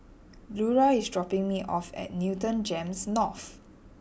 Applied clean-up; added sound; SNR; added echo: none; none; none; none.